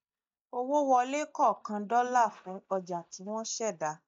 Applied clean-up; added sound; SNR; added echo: neural mask model DeepFilterNet 3.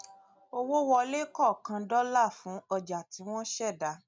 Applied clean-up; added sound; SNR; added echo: none; none; none; none.